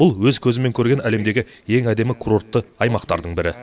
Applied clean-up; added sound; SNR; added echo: none; none; none; none.